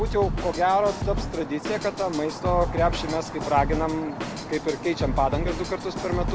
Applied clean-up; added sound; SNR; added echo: none; Drum kit; 5 dB; none.